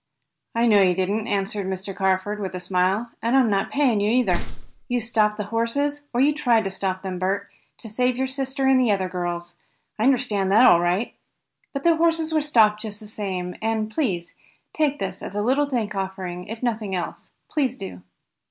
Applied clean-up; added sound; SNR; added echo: none; Slam; 5 dB; none.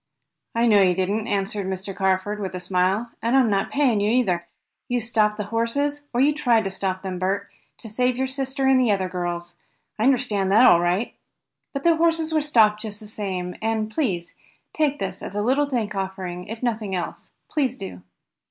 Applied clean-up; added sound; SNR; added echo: neural mask model Resemble Enhance denoiser.